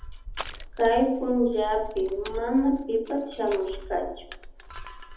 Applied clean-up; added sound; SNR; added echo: none; Crushing; 13 dB; reverberation time 0.7 s.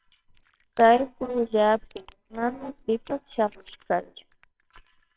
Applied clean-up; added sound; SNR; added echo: neural separator model SepFormer WHAMR!.